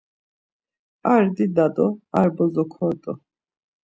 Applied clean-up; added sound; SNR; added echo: none; none; none; none.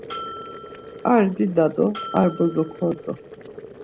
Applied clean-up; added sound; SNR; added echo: none; Boiling + Bell; 13 dB; none.